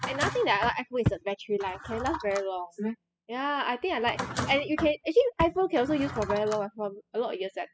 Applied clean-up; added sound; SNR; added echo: classical method spectral subtraction.